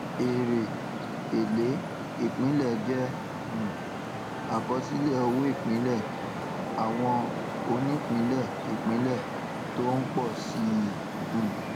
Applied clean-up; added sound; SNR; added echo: none; Traffic noise, roadway noise; 4 dB; none.